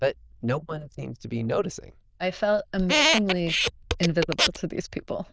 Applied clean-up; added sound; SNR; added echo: neural diffusion model UNIVERSE++.